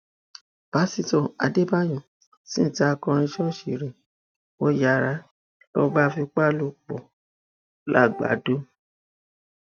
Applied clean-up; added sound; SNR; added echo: neural mask model RNNoise.